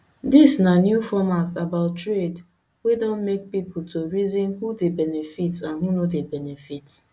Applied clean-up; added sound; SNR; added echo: none; none; none; none.